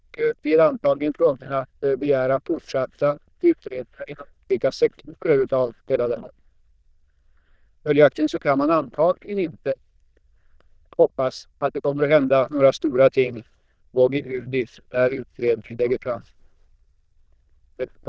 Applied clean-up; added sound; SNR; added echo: neural diffusion model UNIVERSE++.